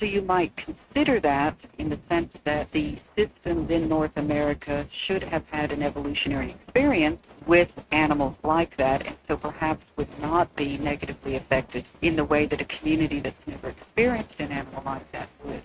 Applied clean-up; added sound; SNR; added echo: neural mask model RNNoise.